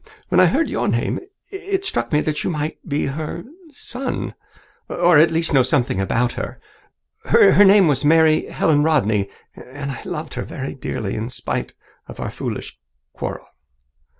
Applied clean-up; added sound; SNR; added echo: none; none; none; none.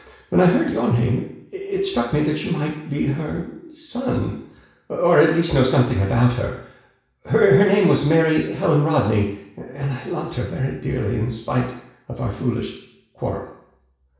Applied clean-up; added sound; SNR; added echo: none; none; none; reverberation time 0.7 s.